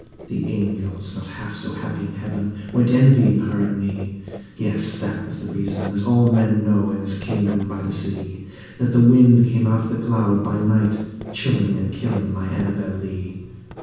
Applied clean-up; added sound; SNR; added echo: none; Writing; 19 dB; reverberation time 1.2 s.